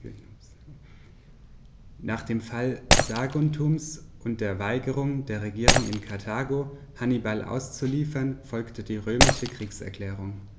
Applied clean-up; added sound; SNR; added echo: none; Shatter; -3 dB; none.